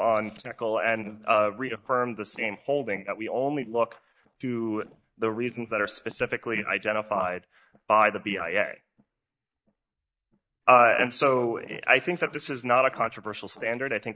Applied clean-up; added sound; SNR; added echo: neural mask model DeepFilterNet 3.